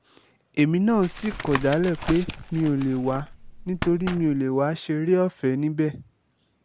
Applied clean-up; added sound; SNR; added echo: none; Tap; 11 dB; none.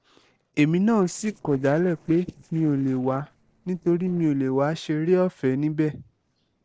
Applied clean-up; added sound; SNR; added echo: neural separator model SepFormer DNS4.